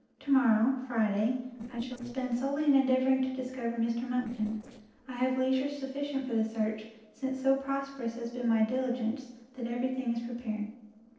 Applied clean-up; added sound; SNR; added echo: neural separator model SepFormer DNS4.